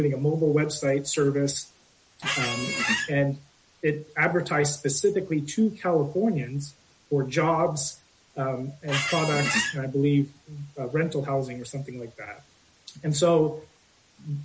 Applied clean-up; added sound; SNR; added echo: none; Squeak; 1 dB; none.